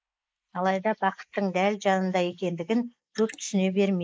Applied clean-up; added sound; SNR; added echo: neural mask model Resemble Enhance denoiser.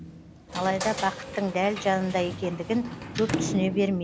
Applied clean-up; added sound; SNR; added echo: none; Sliding door / Slam; 7 dB; none.